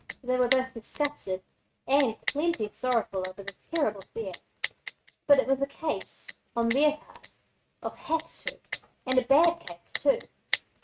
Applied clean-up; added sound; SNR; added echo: neural mask model RNNoise.